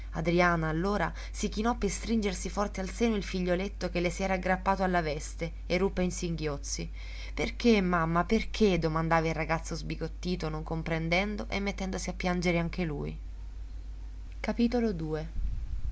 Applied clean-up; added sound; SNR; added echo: none; none; none; none.